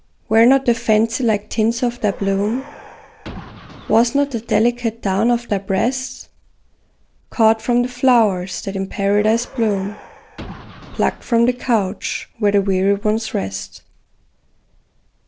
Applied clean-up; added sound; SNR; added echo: none; Car; 19 dB; none.